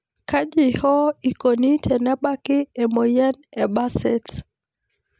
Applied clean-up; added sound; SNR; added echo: none; none; none; none.